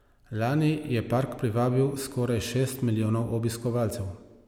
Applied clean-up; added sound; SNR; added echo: none; none; none; none.